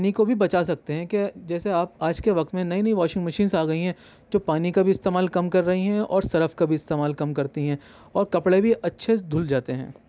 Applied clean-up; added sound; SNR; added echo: none; none; none; none.